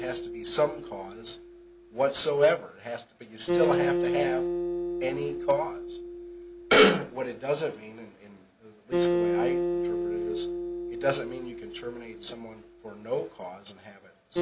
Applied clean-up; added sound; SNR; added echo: none; Acoustic guitar; 2 dB; none.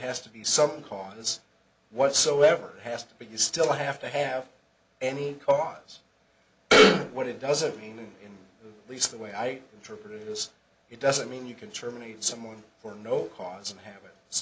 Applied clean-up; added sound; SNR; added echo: none; none; none; none.